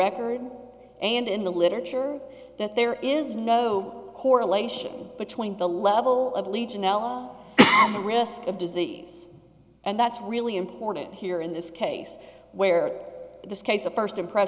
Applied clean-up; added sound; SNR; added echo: none; none; none; none.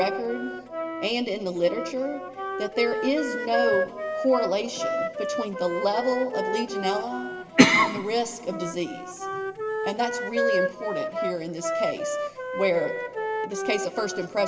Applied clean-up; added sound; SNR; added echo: none; Wind instrument, woodwind instrument; 3 dB; reverberation time 2.8 s.